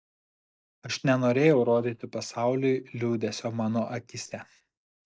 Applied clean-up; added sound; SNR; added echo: neural mask model DeepFilterNet 3.